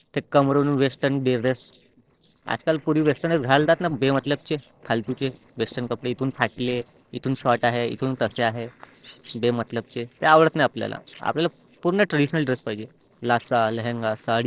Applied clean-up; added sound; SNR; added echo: neural separator model SepFormer DNS4.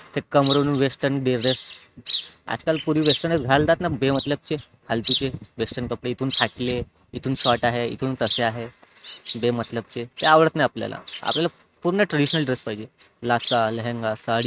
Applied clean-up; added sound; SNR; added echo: neural mask model RNNoise.